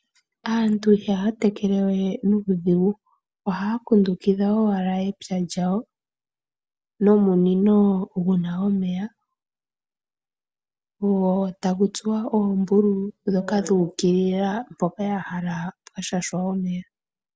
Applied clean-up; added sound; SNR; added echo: none; none; none; none.